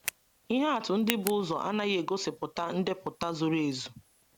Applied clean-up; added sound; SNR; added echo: none; Tick; 15 dB; none.